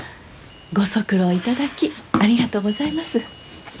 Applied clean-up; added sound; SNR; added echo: none; none; none; none.